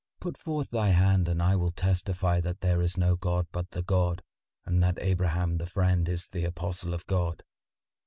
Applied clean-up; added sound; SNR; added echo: none; none; none; none.